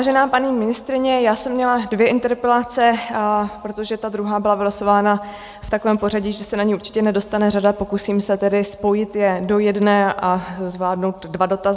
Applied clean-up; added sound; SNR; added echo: none; none; none; none.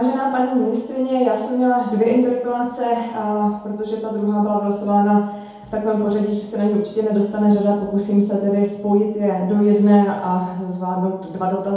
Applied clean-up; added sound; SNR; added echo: none; none; none; reverberation time 1.9 s.